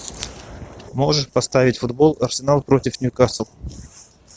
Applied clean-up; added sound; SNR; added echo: none; none; none; none.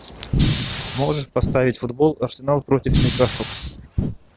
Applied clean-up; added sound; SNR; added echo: none; Fire; -1 dB; none.